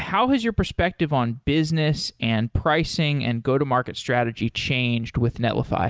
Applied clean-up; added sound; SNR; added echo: none; none; none; none.